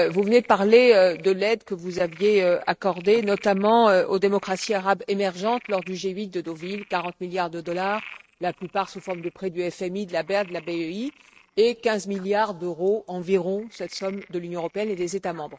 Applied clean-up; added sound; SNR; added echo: neural mask model RNNoise.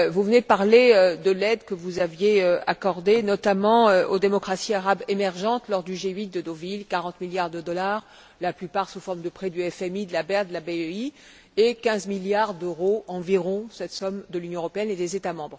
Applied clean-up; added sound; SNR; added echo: none; none; none; none.